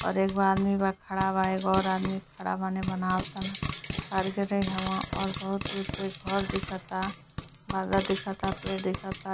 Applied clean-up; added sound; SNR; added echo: none; Frying (food); 8 dB; none.